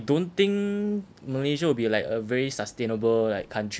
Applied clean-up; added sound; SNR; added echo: none; none; none; none.